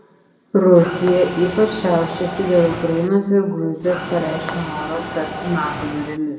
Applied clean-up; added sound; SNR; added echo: none; Mechanisms; 10 dB; reverberation time 1.0 s.